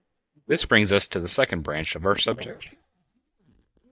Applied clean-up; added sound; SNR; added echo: neural mask model DeepFilterNet 3.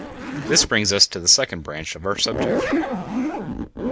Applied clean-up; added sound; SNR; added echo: none; Zipper (clothing); 4 dB; none.